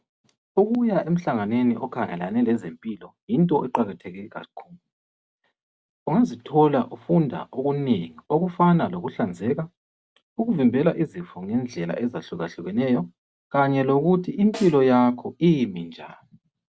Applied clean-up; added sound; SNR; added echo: none; Snare drum; 19 dB; none.